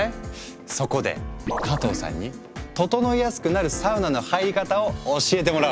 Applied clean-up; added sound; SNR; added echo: none; none; none; none.